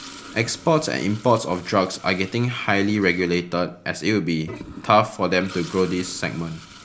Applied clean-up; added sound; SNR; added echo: none; Toilet flush; 20 dB; none.